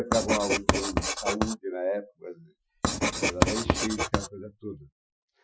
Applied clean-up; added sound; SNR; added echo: classical method Wiener filter.